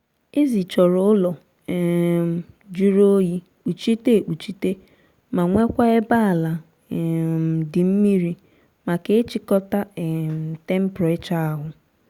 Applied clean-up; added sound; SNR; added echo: none; none; none; none.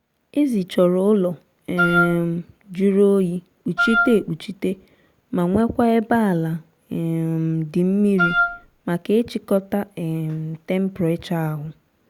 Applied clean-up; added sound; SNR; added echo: none; Wind instrument, woodwind instrument; 1 dB; none.